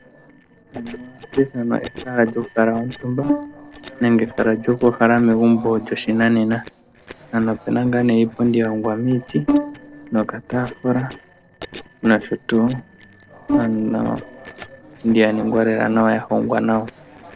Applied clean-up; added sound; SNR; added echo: neural separator model SepFormer DNS4.